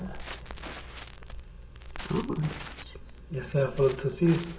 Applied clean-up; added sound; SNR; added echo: none; Crackle; 13 dB; reverberation time 2.4 s.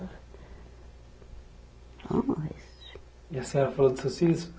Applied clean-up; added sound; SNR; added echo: none; none; none; none.